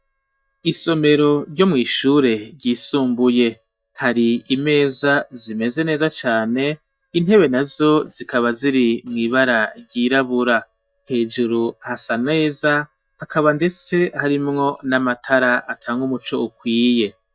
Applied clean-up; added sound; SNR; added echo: neural mask model DeepFilterNet 3.